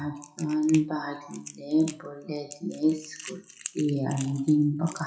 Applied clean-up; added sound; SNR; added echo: classical method WPE with log-MMSE.